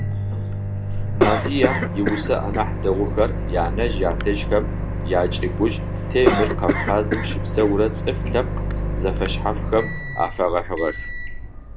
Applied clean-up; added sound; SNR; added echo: none; Cough + Microwave oven; 0 dB; none.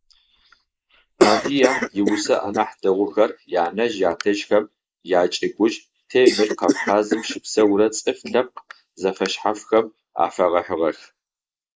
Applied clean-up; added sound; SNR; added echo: neural mask model Resemble Enhance denoiser.